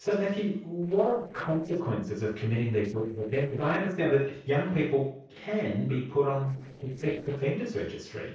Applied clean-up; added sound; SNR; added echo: neural separator model SepFormer DNS4.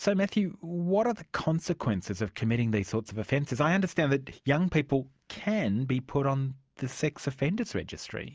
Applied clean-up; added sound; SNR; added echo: none; none; none; none.